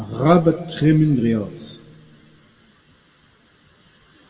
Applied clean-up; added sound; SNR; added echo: none; none; none; reverberation time 1.0 s.